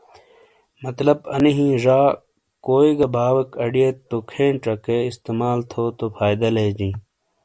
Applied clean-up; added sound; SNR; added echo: none; none; none; none.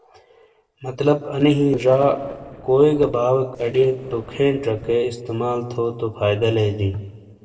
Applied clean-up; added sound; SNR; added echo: neural separator model SepFormer DNS4.